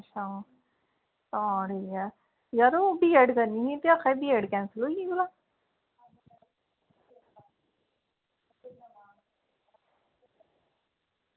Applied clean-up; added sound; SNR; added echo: none; none; none; none.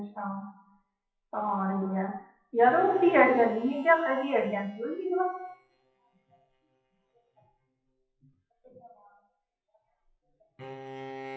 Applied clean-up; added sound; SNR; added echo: classical method WPE with log-MMSE.